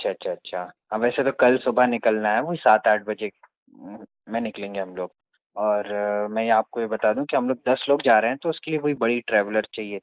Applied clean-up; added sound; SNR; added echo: neural mask model Resemble Enhance denoiser.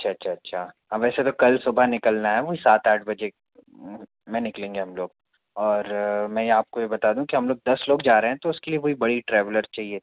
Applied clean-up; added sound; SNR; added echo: none; none; none; none.